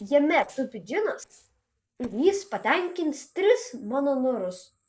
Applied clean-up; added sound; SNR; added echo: neural separator model SepFormer DNS4.